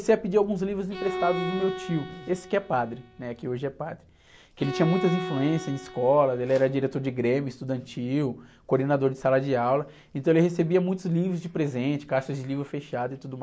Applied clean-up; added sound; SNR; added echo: none; Bowed string instrument; 10 dB; none.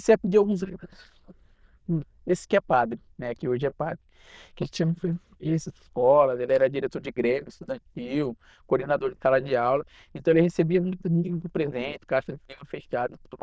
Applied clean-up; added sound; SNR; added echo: neural diffusion model UNIVERSE++.